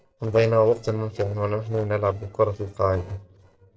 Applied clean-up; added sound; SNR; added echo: neural separator model SepFormer DNS4.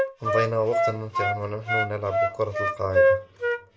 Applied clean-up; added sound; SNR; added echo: none; Wind instrument, woodwind instrument; -4 dB; reverberation time 1.2 s.